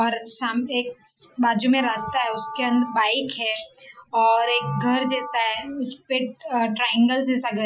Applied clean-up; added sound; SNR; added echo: classical method Wiener filter.